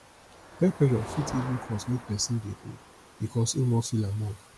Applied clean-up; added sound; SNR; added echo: none; Motor vehicle (road); 15 dB; none.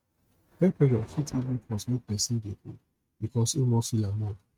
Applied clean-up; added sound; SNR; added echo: neural mask model RNNoise.